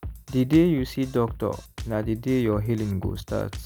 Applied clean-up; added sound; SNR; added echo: none; Drum kit; 13 dB; none.